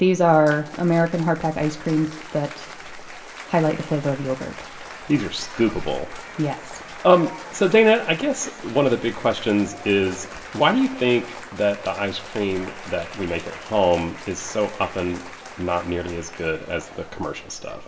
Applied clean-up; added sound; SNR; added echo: none; Applause / Cheering; 16 dB; reverberation time 1.2 s.